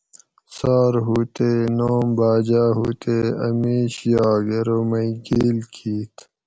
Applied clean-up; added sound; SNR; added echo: none; none; none; none.